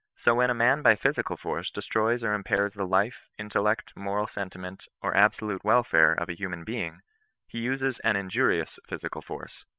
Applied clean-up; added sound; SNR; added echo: neural separator model SepFormer WHAM!.